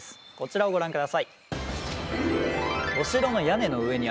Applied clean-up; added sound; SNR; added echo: none; none; none; none.